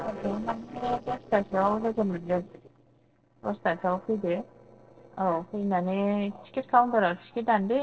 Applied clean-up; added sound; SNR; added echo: neural separator model SepFormer DNS4.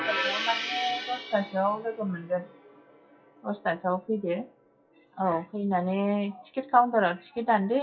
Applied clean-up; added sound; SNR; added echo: classical method WPE with log-MMSE.